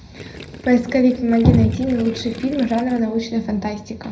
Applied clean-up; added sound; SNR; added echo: none; Gurgling; 18 dB; reverberation time 0.4 s.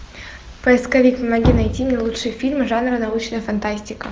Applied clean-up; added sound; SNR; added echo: none; none; none; none.